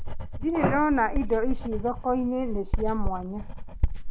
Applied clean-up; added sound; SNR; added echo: none; Writing; 1 dB; none.